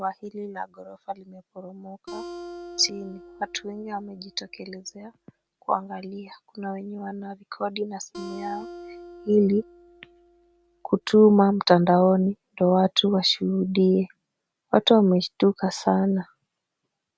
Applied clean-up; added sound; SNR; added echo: none; Acoustic guitar; 18 dB; none.